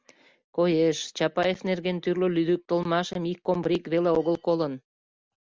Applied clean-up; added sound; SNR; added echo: none; none; none; none.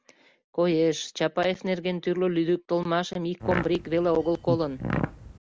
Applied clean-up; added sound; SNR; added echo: none; Fart; 6 dB; none.